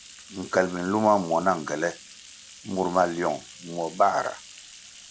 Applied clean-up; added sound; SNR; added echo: none; Bathtub (filling or washing); 19 dB; none.